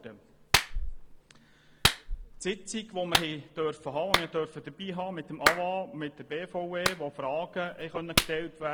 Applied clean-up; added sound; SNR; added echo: none; Clapping; -2 dB; none.